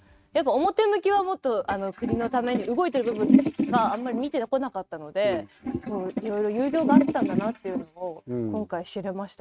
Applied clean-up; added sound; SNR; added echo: neural mask model RNNoise.